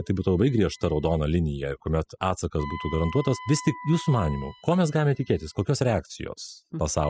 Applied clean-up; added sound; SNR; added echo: classical method spectral subtraction.